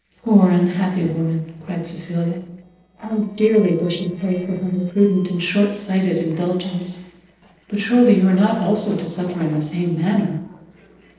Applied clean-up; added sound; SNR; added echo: neural separator model SepFormer DNS4.